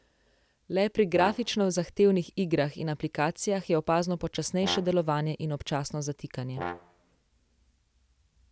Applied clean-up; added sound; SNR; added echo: none; Brass instrument; 13 dB; none.